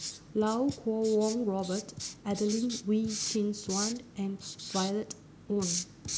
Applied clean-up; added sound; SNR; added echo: none; Writing; 8 dB; none.